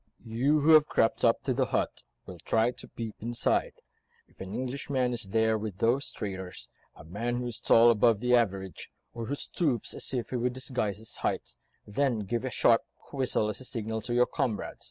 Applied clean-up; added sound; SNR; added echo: none; none; none; none.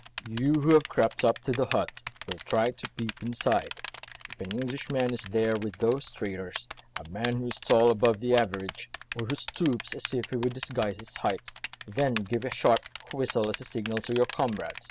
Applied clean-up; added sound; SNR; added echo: none; Typing; 12 dB; none.